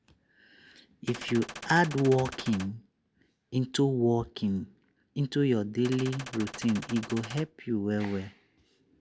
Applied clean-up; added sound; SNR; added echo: none; Gunshot, gunfire; 12 dB; none.